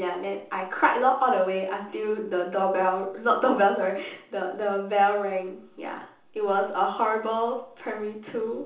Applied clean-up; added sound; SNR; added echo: none; none; none; reverberation time 0.6 s.